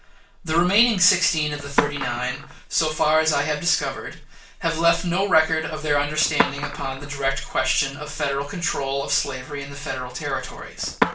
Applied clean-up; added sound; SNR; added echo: none; Skateboard; 9 dB; reverberation time 0.3 s.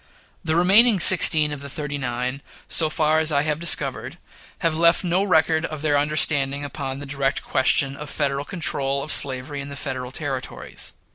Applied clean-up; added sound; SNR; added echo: none; none; none; none.